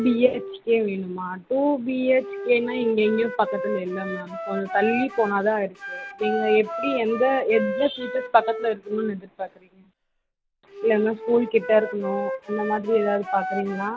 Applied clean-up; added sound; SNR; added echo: none; Wind instrument, woodwind instrument; 9 dB; none.